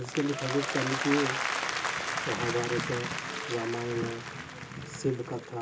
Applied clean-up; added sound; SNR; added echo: none; Applause; 2 dB; reverberation time 0.2 s.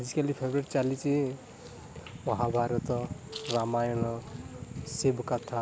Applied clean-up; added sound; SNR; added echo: none; none; none; none.